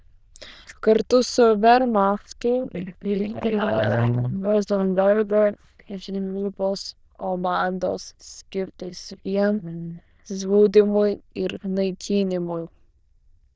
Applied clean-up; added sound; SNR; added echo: neural diffusion model UNIVERSE++.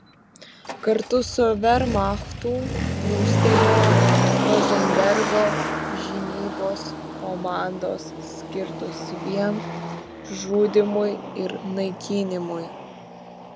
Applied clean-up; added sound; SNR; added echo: none; Motor vehicle (road); 0 dB; none.